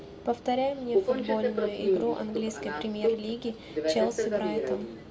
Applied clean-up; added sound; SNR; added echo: none; Subway, metro, underground; -1 dB; reverberation time 1.1 s.